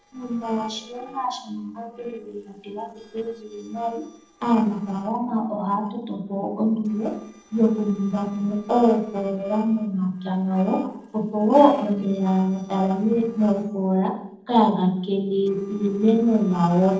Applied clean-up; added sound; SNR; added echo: neural separator model SepFormer DNS4.